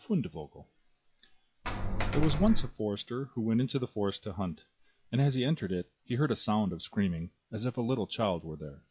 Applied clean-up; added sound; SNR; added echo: classical method log-MMSE.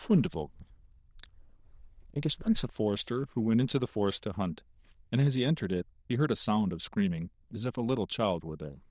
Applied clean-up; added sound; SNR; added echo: neural diffusion model UNIVERSE++.